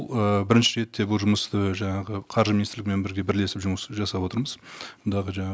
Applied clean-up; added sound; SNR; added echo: none; none; none; none.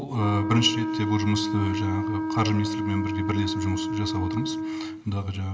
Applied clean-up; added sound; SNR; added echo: none; Wind instrument, woodwind instrument; 2 dB; reverberation time 2.5 s.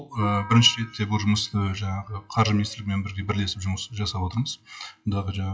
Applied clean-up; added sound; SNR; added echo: classical method WPE with log-MMSE.